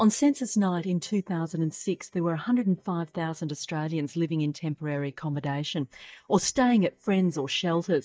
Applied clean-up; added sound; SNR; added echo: neural mask model DeepFilterNet 3.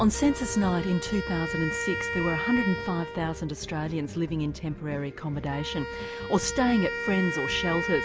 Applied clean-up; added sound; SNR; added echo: none; Wind instrument, woodwind instrument; 7 dB; none.